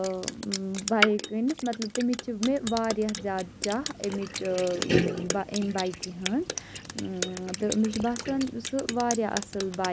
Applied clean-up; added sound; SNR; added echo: none; Drip; 4 dB; none.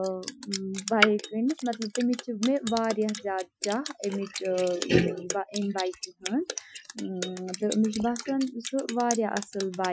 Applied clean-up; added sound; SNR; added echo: classical method Wiener filter.